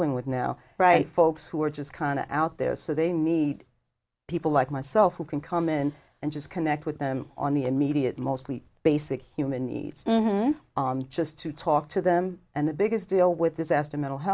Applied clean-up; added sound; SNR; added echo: none; none; none; none.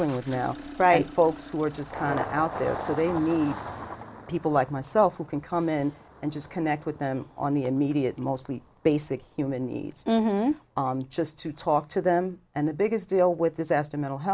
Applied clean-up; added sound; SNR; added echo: none; Engine starting; 15 dB; none.